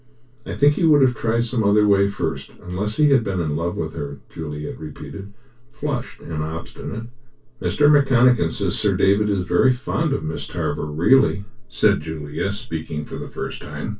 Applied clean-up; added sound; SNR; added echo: none; none; none; reverberation time 0.2 s.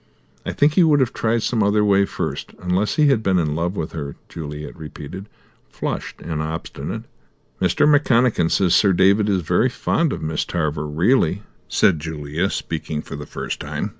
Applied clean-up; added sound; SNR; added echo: none; none; none; none.